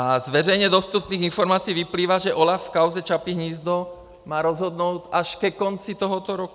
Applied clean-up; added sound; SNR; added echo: none; none; none; none.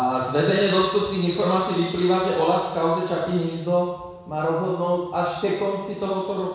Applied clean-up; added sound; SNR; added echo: none; none; none; reverberation time 1.1 s.